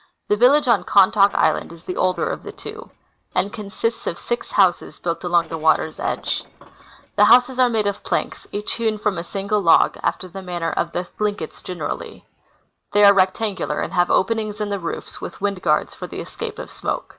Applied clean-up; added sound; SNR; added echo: neural separator model SepFormer DNS4.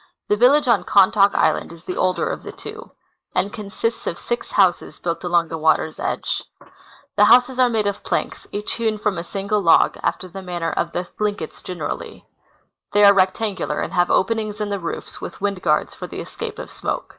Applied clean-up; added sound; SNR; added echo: neural mask model Resemble Enhance denoiser.